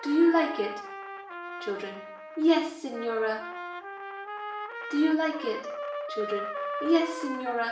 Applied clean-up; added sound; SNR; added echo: none; Trumpet; 8 dB; reverberation time 0.5 s.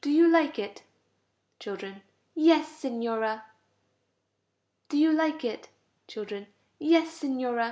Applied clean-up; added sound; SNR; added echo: none; none; none; none.